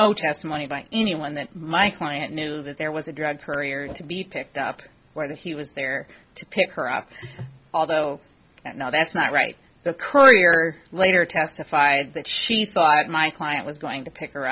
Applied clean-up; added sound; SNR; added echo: none; Whoosh, swoosh, swish; 18 dB; none.